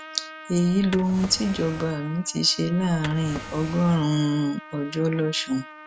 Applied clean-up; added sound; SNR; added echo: none; Drawer open or close + Trumpet; 15 dB; none.